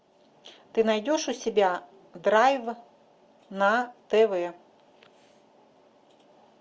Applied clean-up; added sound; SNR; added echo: none; none; none; none.